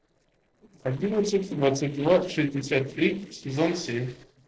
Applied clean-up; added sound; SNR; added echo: neural separator model SepFormer DNS4.